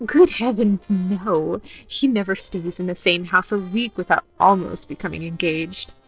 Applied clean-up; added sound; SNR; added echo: neural separator model SepFormer DNS4.